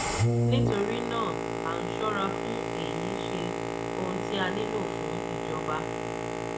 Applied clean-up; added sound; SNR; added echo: none; Boat, Water vehicle; -5 dB; reverberation time 0.5 s.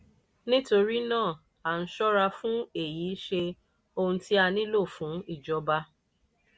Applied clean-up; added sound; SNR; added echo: none; none; none; none.